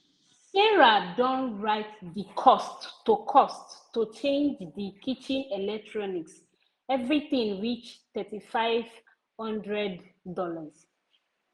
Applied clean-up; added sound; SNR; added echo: none; none; none; none.